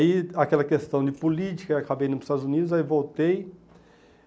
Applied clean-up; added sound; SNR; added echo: none; none; none; none.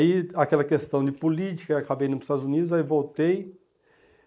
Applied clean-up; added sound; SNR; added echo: neural mask model Resemble Enhance denoiser.